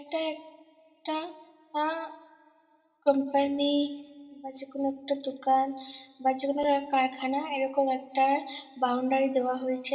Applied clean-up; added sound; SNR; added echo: none; none; none; reverberation time 2.9 s.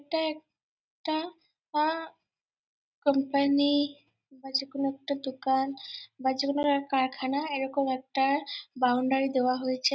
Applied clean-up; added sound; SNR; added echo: none; none; none; none.